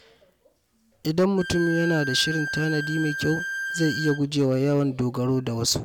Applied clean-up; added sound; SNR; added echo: none; Bowed string instrument; 7 dB; none.